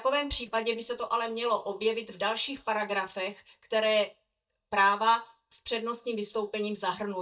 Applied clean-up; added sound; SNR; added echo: neural mask model DeepFilterNet 3.